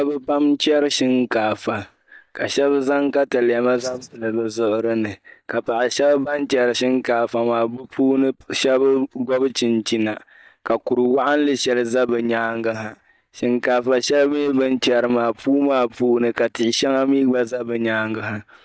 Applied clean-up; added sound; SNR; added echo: neural mask model DeepFilterNet 3.